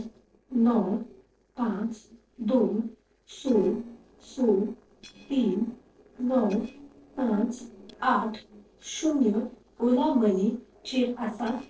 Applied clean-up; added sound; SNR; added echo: neural separator model SepFormer DNS4.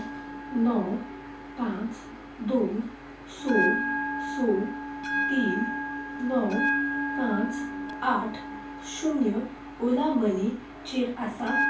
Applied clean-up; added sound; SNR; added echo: none; Bell; 3 dB; reverberation time 0.3 s.